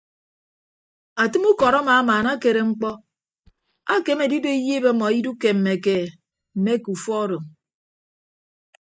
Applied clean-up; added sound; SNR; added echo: neural mask model DeepFilterNet 3.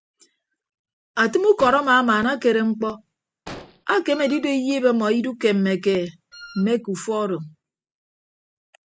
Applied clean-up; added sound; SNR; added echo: none; Wind instrument, woodwind instrument + Explosion; 19 dB; none.